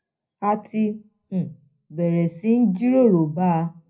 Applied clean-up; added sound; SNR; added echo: none; none; none; reverberation time 0.4 s.